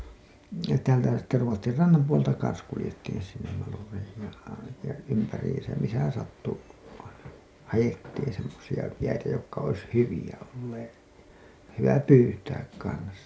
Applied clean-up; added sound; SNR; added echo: none; none; none; none.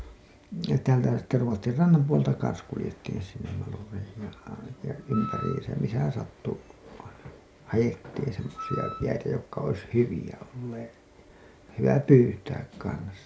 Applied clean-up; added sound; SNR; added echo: none; Wind instrument, woodwind instrument; 13 dB; none.